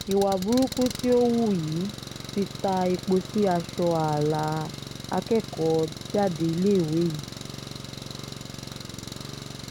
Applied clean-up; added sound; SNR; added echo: none; Engine; 11 dB; none.